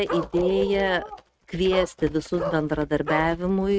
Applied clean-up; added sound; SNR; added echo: neural mask model RNNoise.